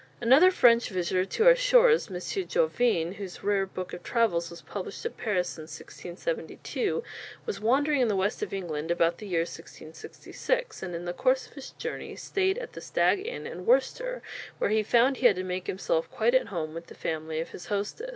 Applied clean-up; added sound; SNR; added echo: none; none; none; none.